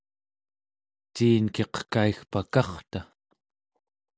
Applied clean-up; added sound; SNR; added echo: none; none; none; none.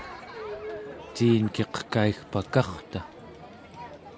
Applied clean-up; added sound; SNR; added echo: none; Crowd; 13 dB; none.